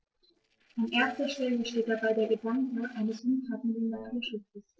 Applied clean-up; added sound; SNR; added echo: neural separator model SepFormer DNS4.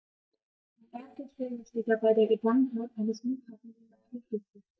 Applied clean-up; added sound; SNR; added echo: neural mask model DeepFilterNet 3.